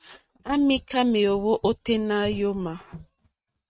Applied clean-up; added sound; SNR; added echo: neural mask model RNNoise.